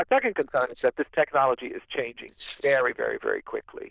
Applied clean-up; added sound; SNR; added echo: neural diffusion model UNIVERSE++.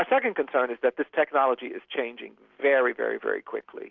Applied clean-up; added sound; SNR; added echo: none; none; none; none.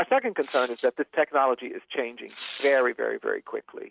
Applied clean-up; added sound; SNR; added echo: neural mask model RNNoise.